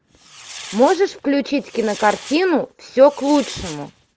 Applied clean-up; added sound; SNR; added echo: none; Fireworks; 18 dB; none.